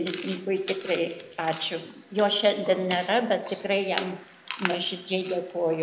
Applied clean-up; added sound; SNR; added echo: none; Chewing, mastication; 10 dB; none.